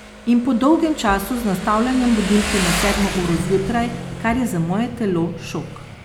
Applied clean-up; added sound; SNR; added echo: none; Motorcycle; 7 dB; none.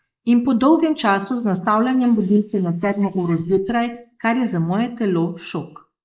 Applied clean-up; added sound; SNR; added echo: neural mask model Resemble Enhance denoiser.